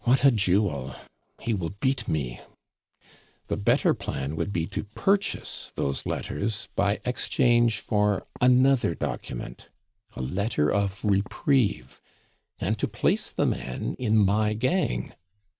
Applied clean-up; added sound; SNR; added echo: none; Knock / Wood; 20 dB; none.